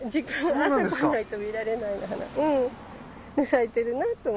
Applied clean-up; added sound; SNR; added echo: none; Car passing by / Traffic noise, roadway noise; 20 dB; none.